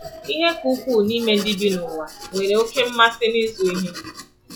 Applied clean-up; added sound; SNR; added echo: classical method log-MMSE.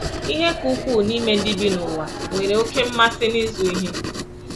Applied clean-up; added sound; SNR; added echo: none; Writing; 7 dB; none.